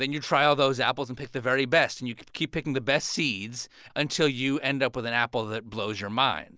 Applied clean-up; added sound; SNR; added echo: none; none; none; none.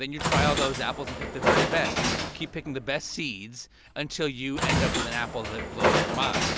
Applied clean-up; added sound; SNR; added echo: none; Train; -3 dB; none.